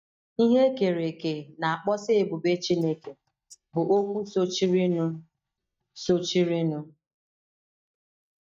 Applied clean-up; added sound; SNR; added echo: neural mask model DeepFilterNet 3.